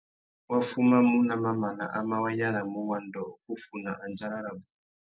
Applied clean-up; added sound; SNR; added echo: none; none; none; none.